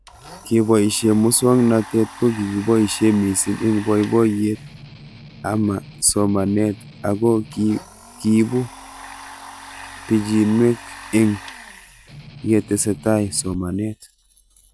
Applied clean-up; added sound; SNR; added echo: none; Strum + Domestic sounds, home sounds; 19 dB; none.